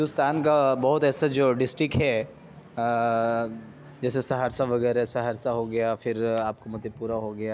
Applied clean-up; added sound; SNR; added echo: none; none; none; none.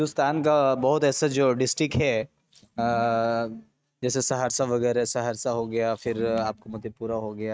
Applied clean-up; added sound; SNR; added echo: neural mask model RNNoise.